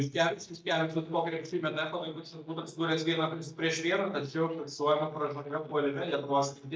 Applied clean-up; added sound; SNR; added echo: neural mask model DeepFilterNet 3.